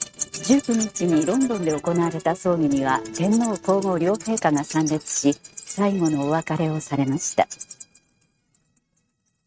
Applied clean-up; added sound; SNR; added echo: neural mask model RNNoise.